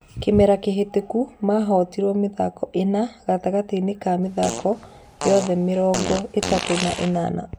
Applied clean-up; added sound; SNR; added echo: none; Fart; 8 dB; none.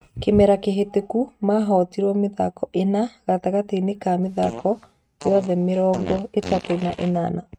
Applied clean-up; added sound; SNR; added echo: neural mask model RNNoise.